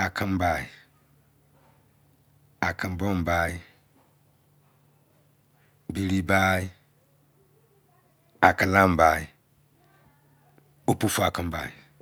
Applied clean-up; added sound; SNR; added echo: none; none; none; none.